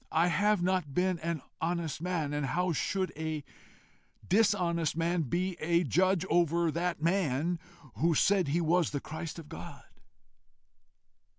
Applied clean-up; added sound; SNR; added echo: none; none; none; none.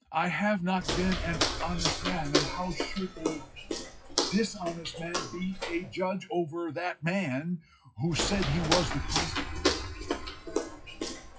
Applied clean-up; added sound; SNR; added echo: classical method WPE with log-MMSE.